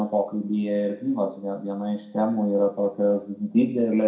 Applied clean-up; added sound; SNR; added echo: none; none; none; reverberation time 0.5 s.